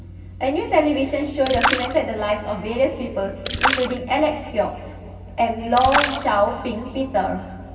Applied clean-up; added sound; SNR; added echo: none; Splash, splatter; 5 dB; reverberation time 2.4 s.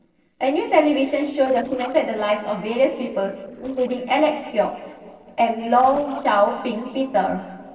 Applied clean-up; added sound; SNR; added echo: neural separator model SepFormer DNS4.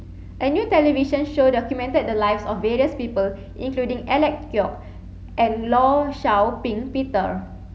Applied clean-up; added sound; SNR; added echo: none; none; none; none.